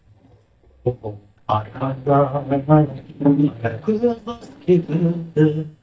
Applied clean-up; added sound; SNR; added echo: neural mask model DeepFilterNet 3.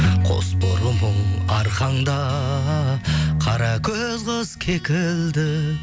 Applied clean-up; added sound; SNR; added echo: none; none; none; none.